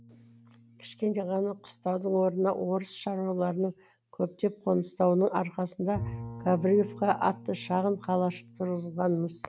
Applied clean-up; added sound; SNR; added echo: none; Bowed string instrument; 17 dB; none.